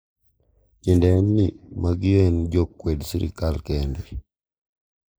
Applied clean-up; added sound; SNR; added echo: neural mask model Resemble Enhance denoiser.